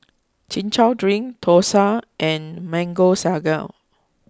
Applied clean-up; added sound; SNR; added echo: none; none; none; none.